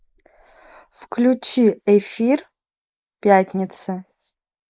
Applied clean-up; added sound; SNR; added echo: neural mask model Resemble Enhance denoiser.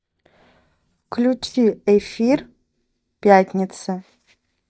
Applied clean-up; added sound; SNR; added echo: neural mask model DeepFilterNet 3.